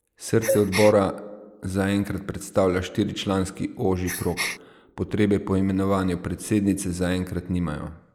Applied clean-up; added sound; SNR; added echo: neural mask model Resemble Enhance denoiser.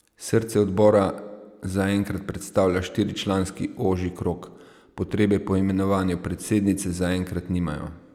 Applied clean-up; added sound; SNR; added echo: none; none; none; none.